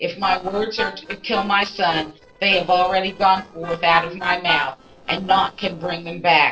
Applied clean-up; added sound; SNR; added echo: neural separator model SepFormer DNS4.